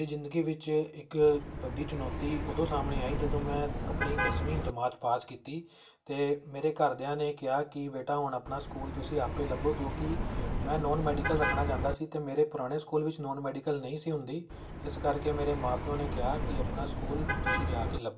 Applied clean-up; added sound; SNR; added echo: none; Car passing by; 0 dB; reverberation time 0.2 s.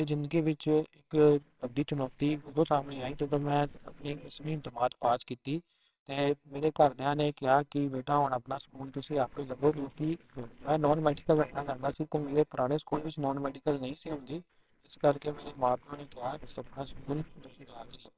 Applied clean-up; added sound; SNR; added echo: neural separator model SepFormer WHAMR!.